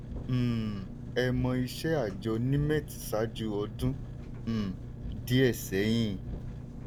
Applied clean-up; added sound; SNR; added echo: none; Engine; 8 dB; none.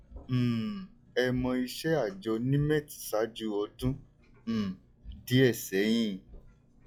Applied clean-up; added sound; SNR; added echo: classical method log-MMSE.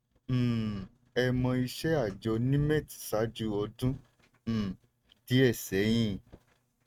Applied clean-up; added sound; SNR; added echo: neural mask model RNNoise.